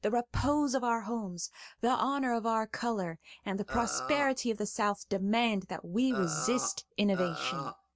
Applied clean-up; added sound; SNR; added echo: none; Burping, eructation; 8 dB; none.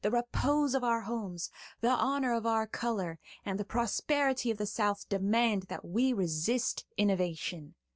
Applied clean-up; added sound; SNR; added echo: none; none; none; none.